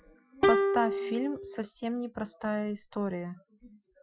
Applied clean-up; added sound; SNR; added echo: classical method Wiener filter.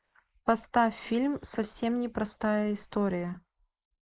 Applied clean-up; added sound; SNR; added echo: neural mask model Resemble Enhance denoiser.